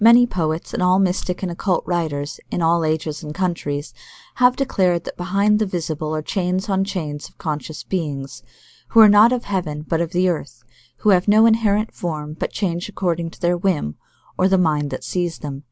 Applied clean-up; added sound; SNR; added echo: none; none; none; none.